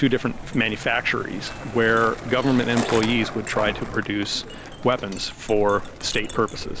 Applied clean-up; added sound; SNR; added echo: none; Chink, clink + Skateboard; 9 dB; none.